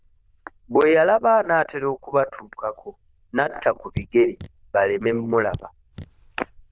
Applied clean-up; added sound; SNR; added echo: neural diffusion model UNIVERSE++.